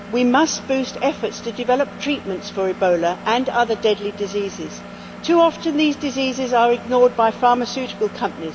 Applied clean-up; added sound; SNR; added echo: none; Engine; 16 dB; none.